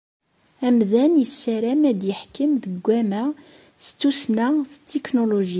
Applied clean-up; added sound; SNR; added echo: none; none; none; none.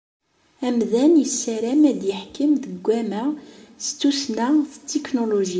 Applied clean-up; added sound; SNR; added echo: none; none; none; reverberation time 1.6 s.